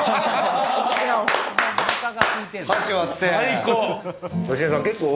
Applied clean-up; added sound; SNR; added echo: none; none; none; none.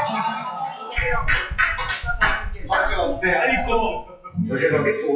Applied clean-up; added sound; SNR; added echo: classical method WPE with log-MMSE.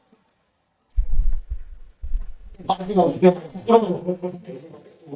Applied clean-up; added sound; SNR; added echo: neural mask model DeepFilterNet 3.